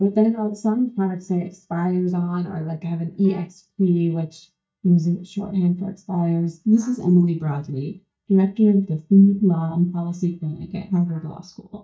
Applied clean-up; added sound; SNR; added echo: neural mask model DeepFilterNet 3.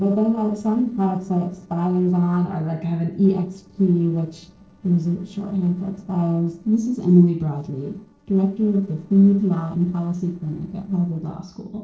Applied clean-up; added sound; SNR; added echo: neural separator model SepFormer DNS4.